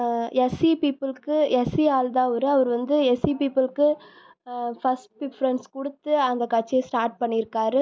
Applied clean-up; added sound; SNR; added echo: none; none; none; none.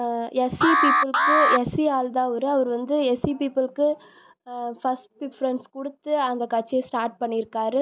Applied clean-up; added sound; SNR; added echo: none; Alarm; -3 dB; none.